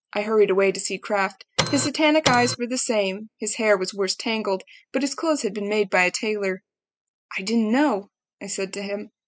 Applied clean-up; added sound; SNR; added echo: classical method spectral subtraction.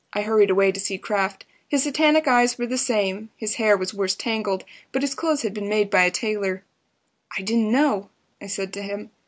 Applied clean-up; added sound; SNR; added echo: none; none; none; none.